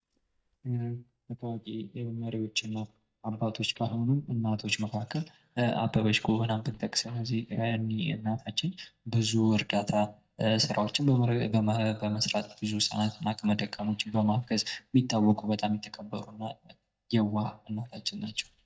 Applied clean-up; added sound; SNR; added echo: neural mask model DeepFilterNet 3.